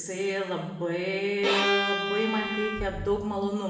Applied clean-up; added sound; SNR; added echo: none; Bowed string instrument; 1 dB; reverberation time 1.1 s.